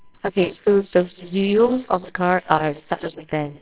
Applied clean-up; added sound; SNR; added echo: neural separator model SepFormer WHAMR!.